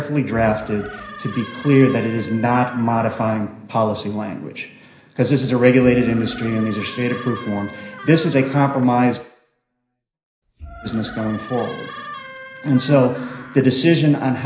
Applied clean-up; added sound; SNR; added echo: none; Door; 16 dB; reverberation time 0.5 s.